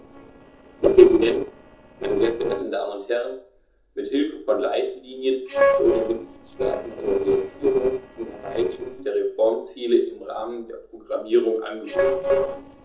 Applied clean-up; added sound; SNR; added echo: neural separator model SepFormer DNS4.